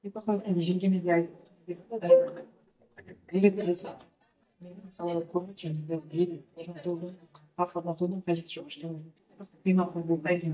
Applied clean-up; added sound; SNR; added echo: neural mask model DeepFilterNet 3.